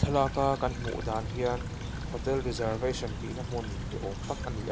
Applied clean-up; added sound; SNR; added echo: none; Stream / Trickle, dribble; 4 dB; none.